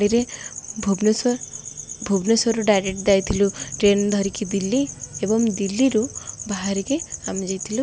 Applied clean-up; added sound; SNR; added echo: none; none; none; none.